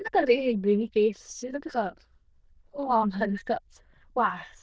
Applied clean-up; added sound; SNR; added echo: neural diffusion model UNIVERSE++.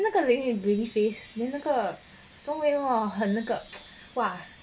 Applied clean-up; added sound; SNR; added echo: none; Wind chime; 19 dB; none.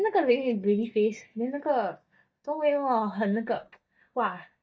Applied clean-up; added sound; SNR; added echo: neural mask model DeepFilterNet 3.